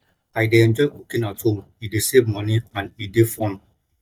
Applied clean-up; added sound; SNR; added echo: neural mask model DeepFilterNet 3.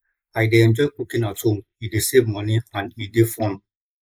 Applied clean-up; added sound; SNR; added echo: neural mask model Resemble Enhance denoiser.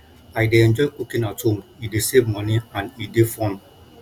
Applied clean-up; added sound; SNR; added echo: none; none; none; none.